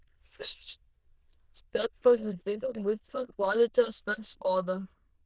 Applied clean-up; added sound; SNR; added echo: neural diffusion model UNIVERSE++.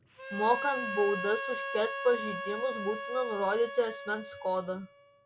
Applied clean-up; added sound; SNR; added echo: none; Harmonica; 7 dB; none.